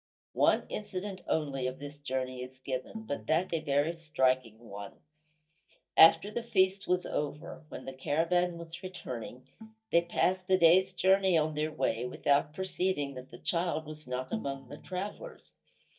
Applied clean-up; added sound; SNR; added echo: neural mask model DeepFilterNet 3.